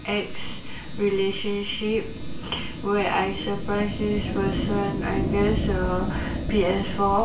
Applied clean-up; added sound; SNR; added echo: none; Fire; 4 dB; reverberation time 0.3 s.